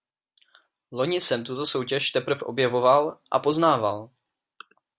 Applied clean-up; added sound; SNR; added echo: none; none; none; none.